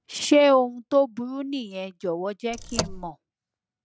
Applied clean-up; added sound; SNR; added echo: none; Car; 7 dB; none.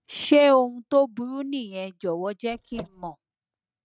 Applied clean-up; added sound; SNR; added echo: neural mask model RNNoise.